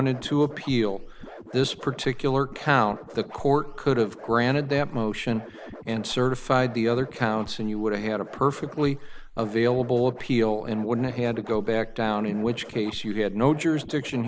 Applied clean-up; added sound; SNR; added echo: none; Scratching (performance technique); 14 dB; none.